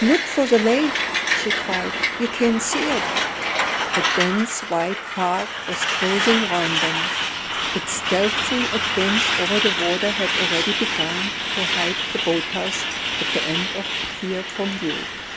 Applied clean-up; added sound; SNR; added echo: none; Truck; -1 dB; none.